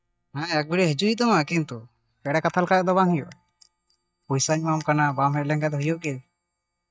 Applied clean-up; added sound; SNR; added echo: neural mask model DeepFilterNet 3.